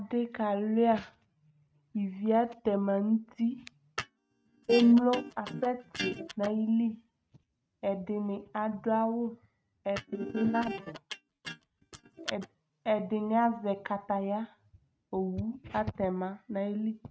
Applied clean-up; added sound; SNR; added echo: neural mask model RNNoise.